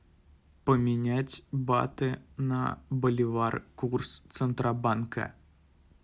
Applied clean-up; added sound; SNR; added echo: none; none; none; none.